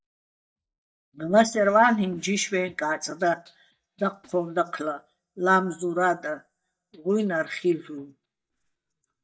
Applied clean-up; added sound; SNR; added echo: neural mask model DeepFilterNet 3.